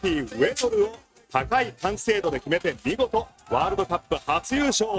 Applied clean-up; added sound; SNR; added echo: neural mask model RNNoise.